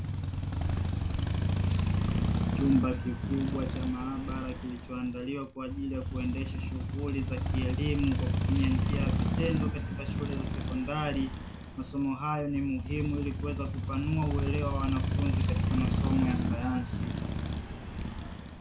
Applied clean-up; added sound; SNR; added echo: none; Motorcycle; -3 dB; reverberation time 0.2 s.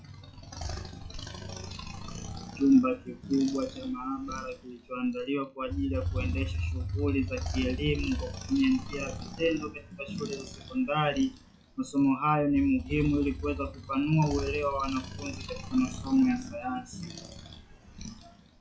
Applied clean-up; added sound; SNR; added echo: classical method WPE with log-MMSE.